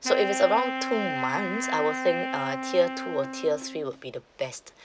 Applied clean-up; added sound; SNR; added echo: none; Wind instrument, woodwind instrument; 5 dB; none.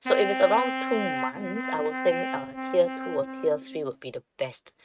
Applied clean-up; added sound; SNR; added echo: neural mask model RNNoise.